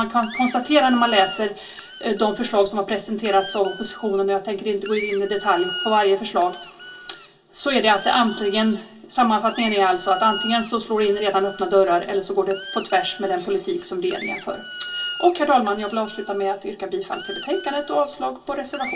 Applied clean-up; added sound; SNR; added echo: none; Squeak; 14 dB; reverberation time 0.1 s.